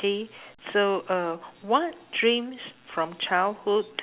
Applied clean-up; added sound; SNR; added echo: none; none; none; none.